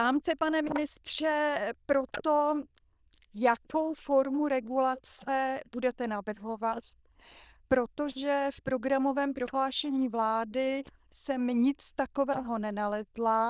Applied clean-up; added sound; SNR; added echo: neural diffusion model UNIVERSE++.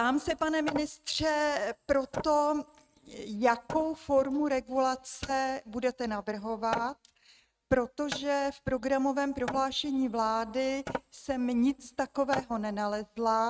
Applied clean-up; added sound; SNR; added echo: neural mask model RNNoise.